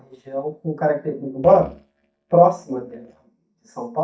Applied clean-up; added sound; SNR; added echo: neural mask model DeepFilterNet 3.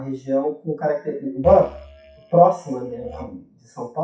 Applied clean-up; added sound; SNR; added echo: classical method WPE with log-MMSE.